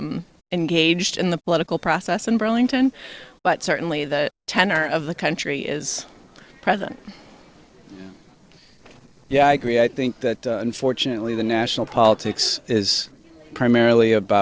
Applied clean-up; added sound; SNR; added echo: neural separator model SepFormer DNS4.